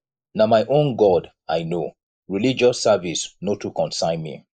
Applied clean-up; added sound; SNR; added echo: neural mask model Resemble Enhance denoiser.